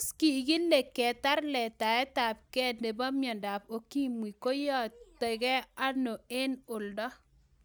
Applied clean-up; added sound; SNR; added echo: none; none; none; none.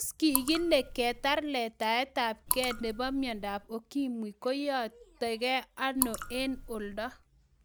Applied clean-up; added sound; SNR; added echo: none; Raindrop / Drip; 7 dB; none.